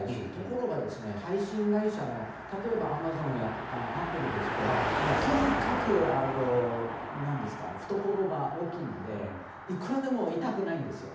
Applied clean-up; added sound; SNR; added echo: none; Car passing by; 4 dB; reverberation time 0.8 s.